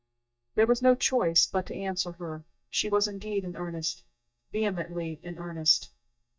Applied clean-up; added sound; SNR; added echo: neural mask model DeepFilterNet 3.